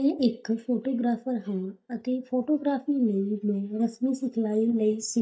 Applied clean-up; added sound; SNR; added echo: neural mask model DeepFilterNet 3.